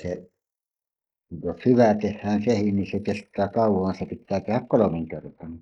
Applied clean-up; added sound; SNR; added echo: neural mask model Resemble Enhance denoiser.